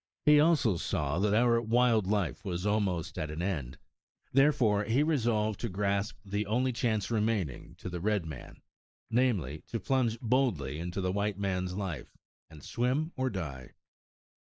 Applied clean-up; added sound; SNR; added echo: neural mask model Resemble Enhance denoiser.